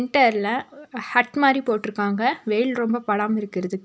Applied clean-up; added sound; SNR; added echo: none; none; none; none.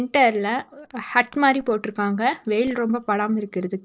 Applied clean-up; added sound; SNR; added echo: neural separator model SepFormer DNS4.